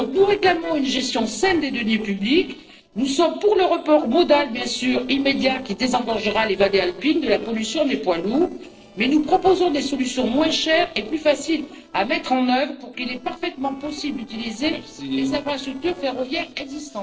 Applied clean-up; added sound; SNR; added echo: neural separator model SepFormer DNS4.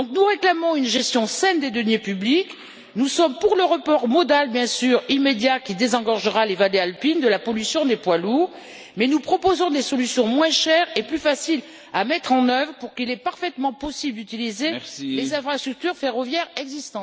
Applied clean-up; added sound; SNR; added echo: none; none; none; none.